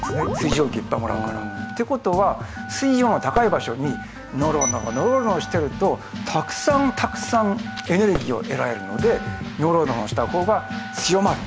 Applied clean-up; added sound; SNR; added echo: none; Telephone + Fireworks; 14 dB; none.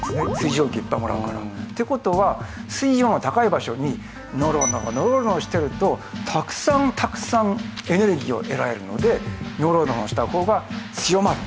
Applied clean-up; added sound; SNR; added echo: none; none; none; none.